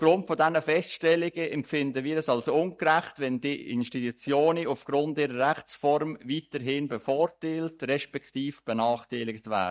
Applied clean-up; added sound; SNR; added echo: neural mask model DeepFilterNet 3.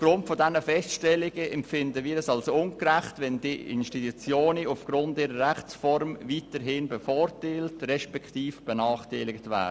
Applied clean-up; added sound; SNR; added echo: none; none; none; none.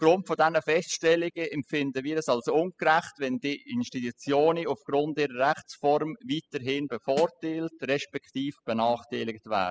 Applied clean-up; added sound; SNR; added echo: classical method spectral subtraction.